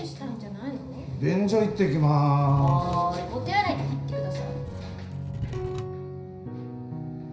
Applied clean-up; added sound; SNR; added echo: none; Wood / Tools; 11 dB; reverberation time 0.5 s.